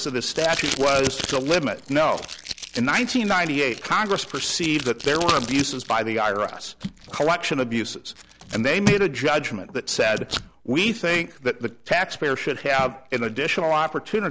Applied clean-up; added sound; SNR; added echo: none; Packing tape, duct tape; 11 dB; none.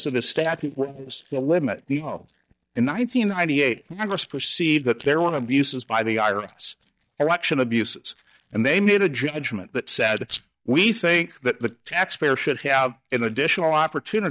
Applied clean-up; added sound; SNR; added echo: neural mask model DeepFilterNet 3.